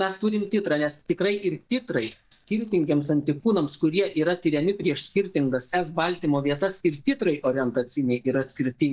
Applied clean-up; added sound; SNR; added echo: neural mask model DeepFilterNet 3.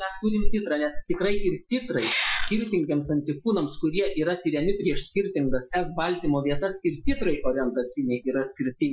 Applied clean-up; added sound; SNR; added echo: classical method Wiener filter.